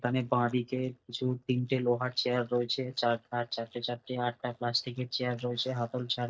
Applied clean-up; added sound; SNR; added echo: neural mask model DeepFilterNet 3.